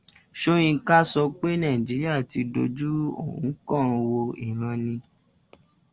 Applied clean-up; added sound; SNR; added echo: none; none; none; none.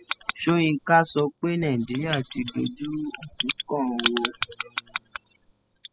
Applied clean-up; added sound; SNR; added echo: classical method spectral subtraction.